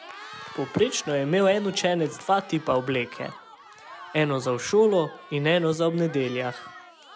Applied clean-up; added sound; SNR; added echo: none; Cheering; 18 dB; none.